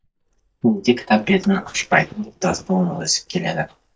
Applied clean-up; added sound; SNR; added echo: neural mask model DeepFilterNet 3.